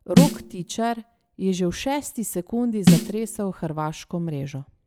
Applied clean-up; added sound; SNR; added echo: none; Snare drum; -4 dB; none.